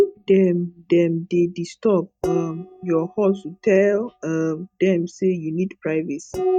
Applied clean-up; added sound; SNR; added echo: neural mask model DeepFilterNet 3.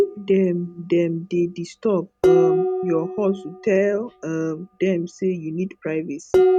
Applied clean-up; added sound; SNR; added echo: none; Dishes, pots, and pans; 1 dB; none.